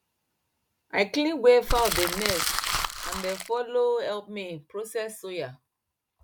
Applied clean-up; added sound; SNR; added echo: none; Crumpling, crinkling; 2 dB; none.